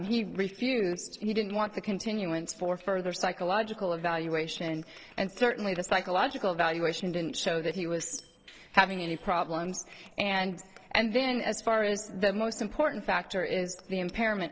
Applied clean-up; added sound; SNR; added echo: neural separator model SepFormer DNS4.